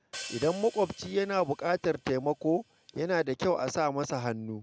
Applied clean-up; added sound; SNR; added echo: none; Hi-hat; 18 dB; none.